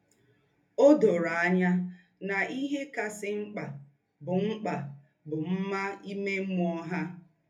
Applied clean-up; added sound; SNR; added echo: none; none; none; reverberation time 0.3 s.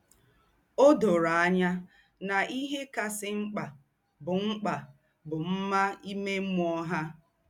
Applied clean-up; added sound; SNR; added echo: none; none; none; none.